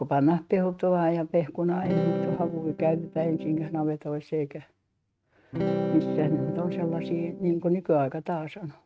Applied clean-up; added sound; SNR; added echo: neural mask model RNNoise.